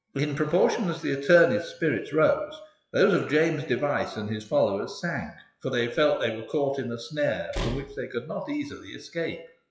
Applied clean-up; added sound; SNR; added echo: classical method WPE with log-MMSE.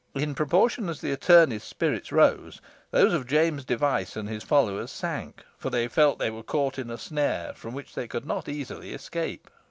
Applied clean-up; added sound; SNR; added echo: none; none; none; none.